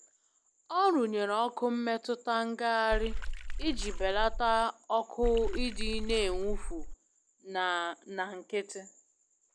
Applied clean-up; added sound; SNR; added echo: none; Water / Splash, splatter; 1 dB; none.